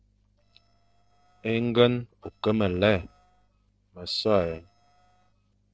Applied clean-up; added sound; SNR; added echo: neural separator model SepFormer DNS4.